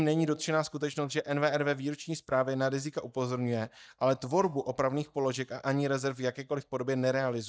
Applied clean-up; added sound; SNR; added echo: neural mask model DeepFilterNet 3.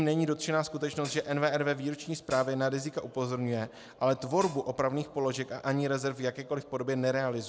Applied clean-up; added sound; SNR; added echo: none; Hi-hat; 17 dB; none.